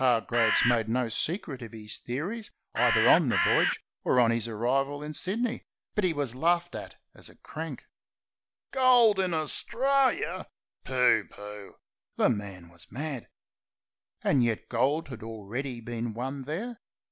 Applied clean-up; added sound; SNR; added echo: none; Bird; -2 dB; none.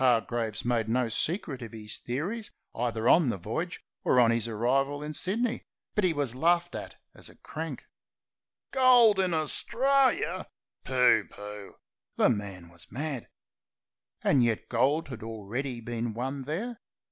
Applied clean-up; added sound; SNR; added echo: none; none; none; none.